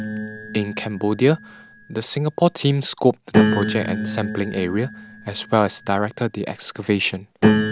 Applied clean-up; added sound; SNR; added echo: none; Piano; 3 dB; none.